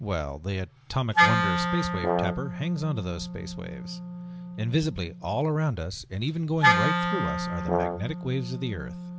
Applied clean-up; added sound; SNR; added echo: none; Brass instrument + Wind instrument, woodwind instrument; -1 dB; none.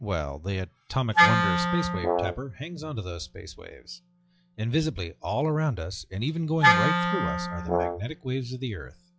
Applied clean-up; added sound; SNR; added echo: classical method log-MMSE.